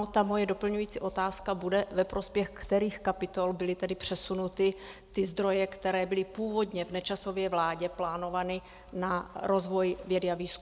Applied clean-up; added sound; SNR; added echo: none; none; none; none.